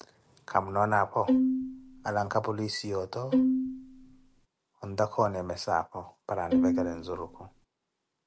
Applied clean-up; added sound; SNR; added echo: none; Bowed string instrument; -4 dB; none.